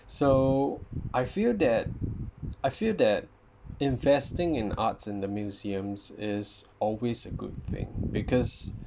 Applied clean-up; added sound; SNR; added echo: none; none; none; none.